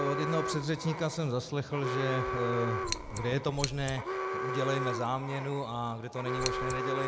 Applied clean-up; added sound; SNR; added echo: none; Alarm + Scissors; 3 dB; none.